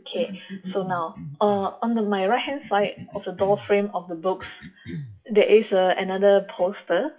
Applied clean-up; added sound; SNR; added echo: classical method WPE with log-MMSE.